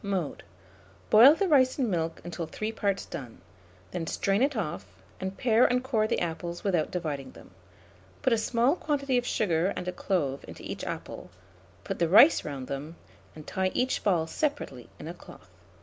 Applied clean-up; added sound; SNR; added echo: none; none; none; none.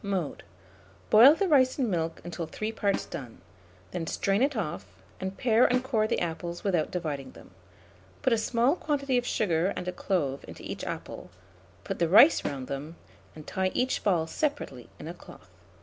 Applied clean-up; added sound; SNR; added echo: none; Snare drum; 14 dB; none.